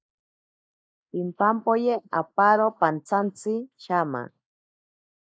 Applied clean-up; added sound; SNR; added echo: neural mask model Resemble Enhance denoiser.